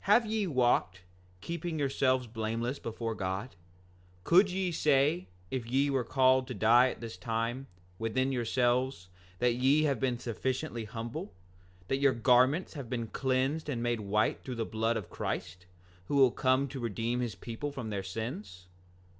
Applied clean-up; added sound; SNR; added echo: none; none; none; none.